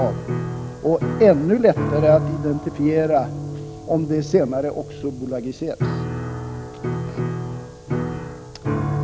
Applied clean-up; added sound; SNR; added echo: none; Piano; 5 dB; none.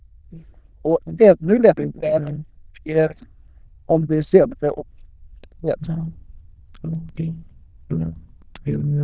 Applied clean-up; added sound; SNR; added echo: neural diffusion model UNIVERSE++.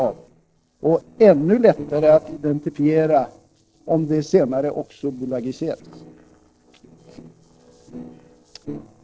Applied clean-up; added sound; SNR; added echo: neural separator model SepFormer DNS4.